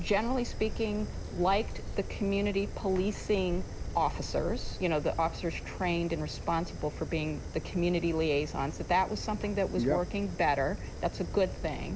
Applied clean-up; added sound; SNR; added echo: none; Fire; 7 dB; none.